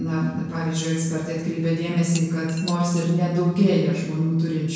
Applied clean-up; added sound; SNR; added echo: none; Cutlery, silverware / Dishes, pots, and pans; 18 dB; reverberation time 1.0 s.